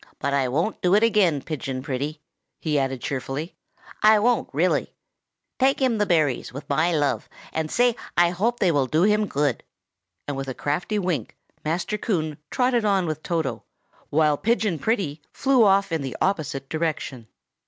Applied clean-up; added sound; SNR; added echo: none; none; none; none.